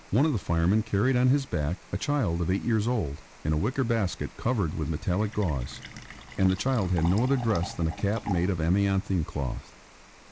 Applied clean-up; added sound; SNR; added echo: none; Fill (with liquid) + Rain; 18 dB; none.